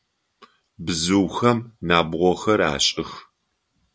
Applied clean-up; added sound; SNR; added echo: none; none; none; none.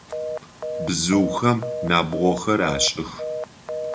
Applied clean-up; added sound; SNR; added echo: none; Telephone; 7 dB; reverberation time 0.2 s.